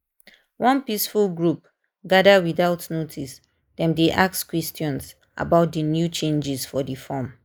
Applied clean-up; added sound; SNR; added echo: neural mask model Resemble Enhance denoiser.